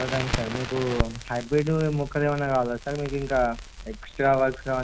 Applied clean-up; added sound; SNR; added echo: none; Crackle; 8 dB; none.